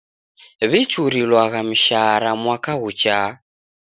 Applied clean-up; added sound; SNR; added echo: none; none; none; none.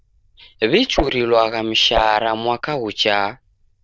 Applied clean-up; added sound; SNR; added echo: neural diffusion model UNIVERSE++.